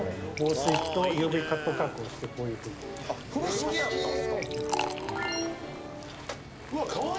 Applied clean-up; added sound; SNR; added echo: none; Liquid; 8 dB; none.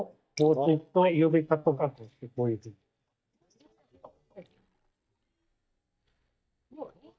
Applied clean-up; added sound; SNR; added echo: neural mask model DeepFilterNet 3.